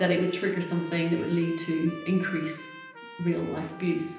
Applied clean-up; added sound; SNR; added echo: none; Trumpet; 17 dB; reverberation time 0.9 s.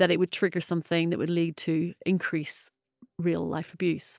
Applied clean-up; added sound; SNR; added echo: none; none; none; none.